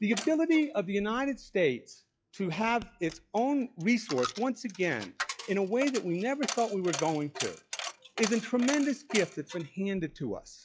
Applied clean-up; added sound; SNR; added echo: classical method log-MMSE.